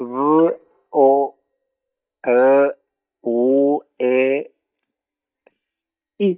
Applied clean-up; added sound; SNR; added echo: neural mask model DeepFilterNet 3.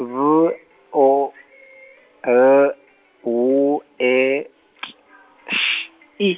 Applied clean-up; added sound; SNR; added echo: none; none; none; none.